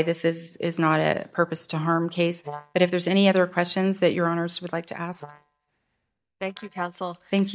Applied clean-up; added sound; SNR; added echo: neural mask model DeepFilterNet 3.